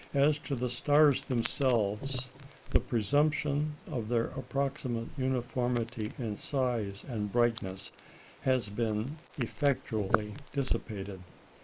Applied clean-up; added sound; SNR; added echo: neural mask model Resemble Enhance denoiser.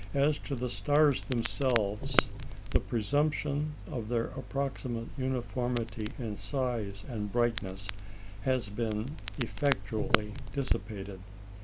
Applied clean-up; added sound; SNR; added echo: none; Crackle; 3 dB; none.